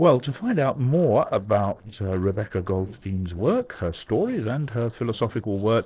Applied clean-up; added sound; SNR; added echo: neural separator model SepFormer DNS4.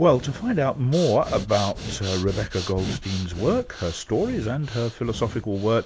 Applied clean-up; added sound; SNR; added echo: none; Breathing; 12 dB; none.